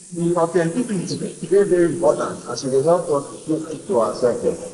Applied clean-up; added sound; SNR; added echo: neural mask model Resemble Enhance denoiser.